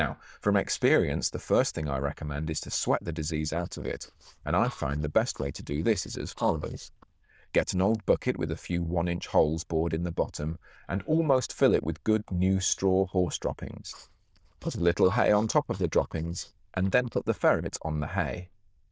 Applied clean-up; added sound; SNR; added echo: neural diffusion model UNIVERSE++.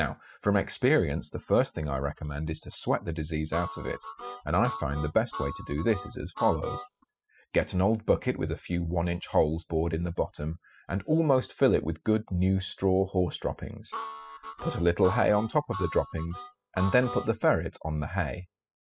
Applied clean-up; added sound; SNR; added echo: classical method spectral subtraction.